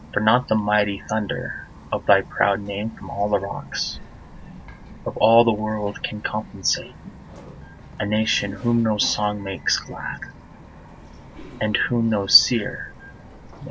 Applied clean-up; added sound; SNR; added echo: none; Bird vocalization, bird call, bird song; 17 dB; none.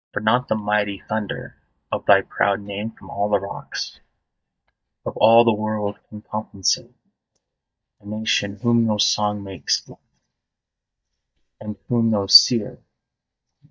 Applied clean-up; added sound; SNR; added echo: neural mask model DeepFilterNet 3.